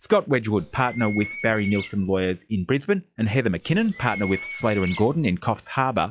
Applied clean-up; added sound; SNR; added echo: classical method log-MMSE.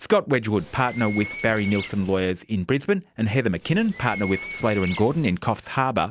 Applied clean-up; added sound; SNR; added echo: none; Bird; 13 dB; none.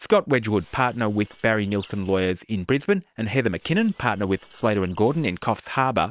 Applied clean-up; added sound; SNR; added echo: neural separator model SepFormer WHAM!.